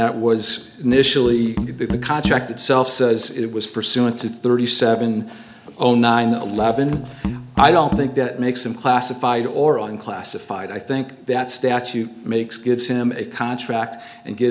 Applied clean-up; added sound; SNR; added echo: none; Musical instrument; 9 dB; none.